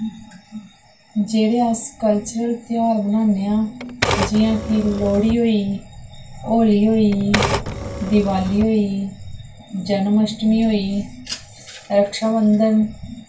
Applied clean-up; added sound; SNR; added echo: none; Typewriter; 6 dB; reverberation time 0.2 s.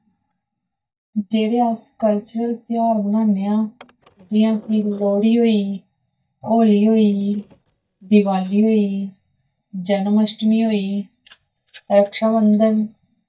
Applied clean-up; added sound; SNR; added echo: neural mask model DeepFilterNet 3.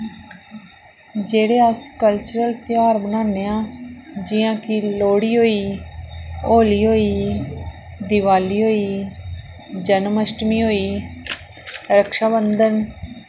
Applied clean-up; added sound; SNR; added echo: none; none; none; none.